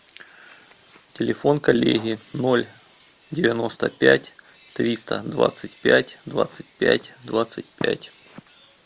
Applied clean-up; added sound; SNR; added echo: none; none; none; none.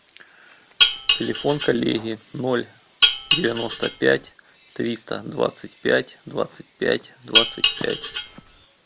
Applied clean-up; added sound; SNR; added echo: none; Dishes, pots, and pans; -3 dB; none.